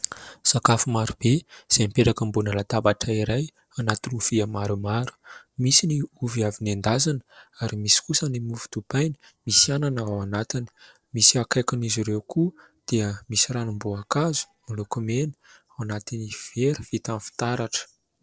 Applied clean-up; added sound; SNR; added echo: neural separator model SepFormer DNS4.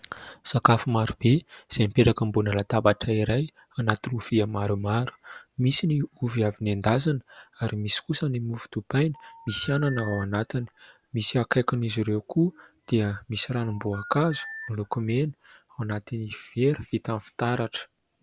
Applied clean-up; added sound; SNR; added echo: none; Telephone; 16 dB; none.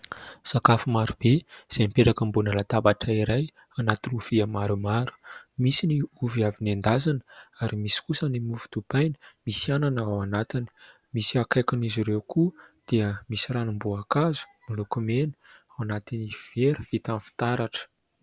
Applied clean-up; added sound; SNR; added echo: none; none; none; none.